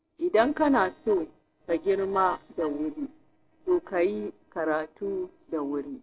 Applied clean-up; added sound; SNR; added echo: neural separator model SepFormer DNS4.